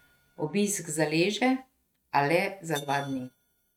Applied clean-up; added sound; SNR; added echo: neural mask model RNNoise.